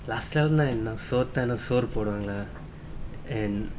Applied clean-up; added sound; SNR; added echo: none; Cricket; 10 dB; reverberation time 0.7 s.